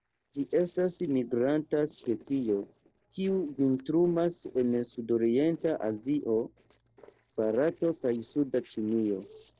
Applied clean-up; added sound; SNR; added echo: neural separator model SepFormer DNS4.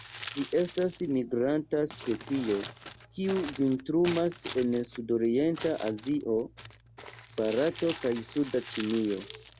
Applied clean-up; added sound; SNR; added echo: none; Crumpling, crinkling; 13 dB; none.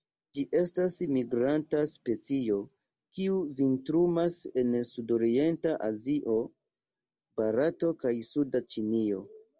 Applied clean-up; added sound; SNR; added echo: none; none; none; none.